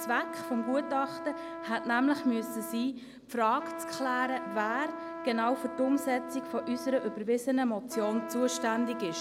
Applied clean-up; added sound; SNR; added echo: none; Trumpet; 9 dB; none.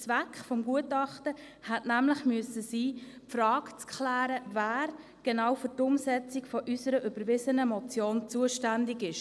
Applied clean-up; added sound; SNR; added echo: none; none; none; none.